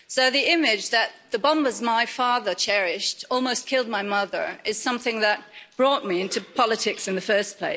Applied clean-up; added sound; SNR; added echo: none; none; none; none.